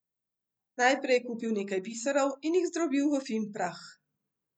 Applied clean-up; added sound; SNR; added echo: none; none; none; none.